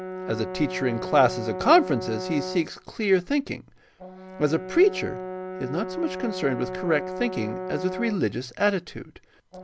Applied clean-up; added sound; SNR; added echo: none; Brass instrument; 9 dB; none.